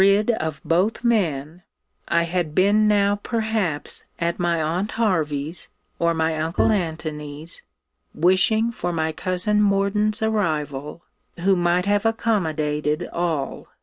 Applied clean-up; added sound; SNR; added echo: none; Bowed string instrument; 6 dB; none.